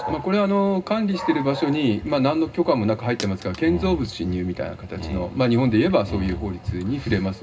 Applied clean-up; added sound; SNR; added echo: none; Dog; 14 dB; reverberation time 0.2 s.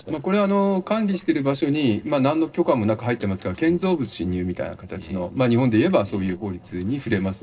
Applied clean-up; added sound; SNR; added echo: neural separator model SepFormer DNS4.